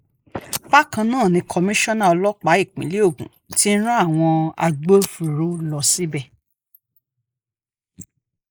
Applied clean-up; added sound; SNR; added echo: neural mask model Resemble Enhance denoiser.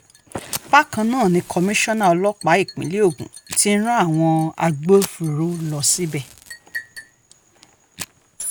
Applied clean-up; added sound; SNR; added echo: none; Liquid + Fire; 17 dB; none.